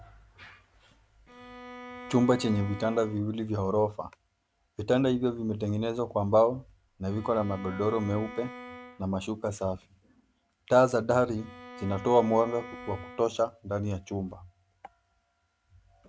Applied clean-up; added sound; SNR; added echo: none; Bowed string instrument; 16 dB; none.